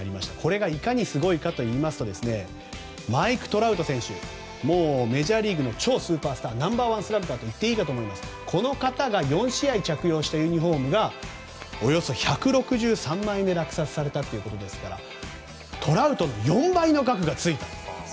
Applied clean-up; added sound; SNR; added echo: none; none; none; none.